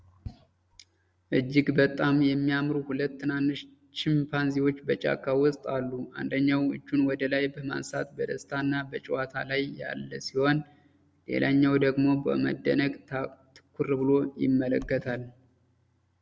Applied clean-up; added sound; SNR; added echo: none; none; none; none.